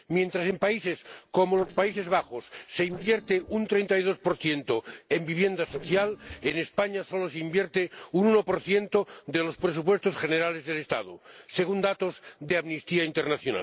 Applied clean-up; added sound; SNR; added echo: neural separator model SepFormer DNS4.